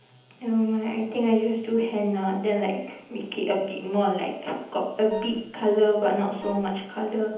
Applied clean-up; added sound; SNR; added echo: none; Wind instrument, woodwind instrument; 17 dB; reverberation time 1.3 s.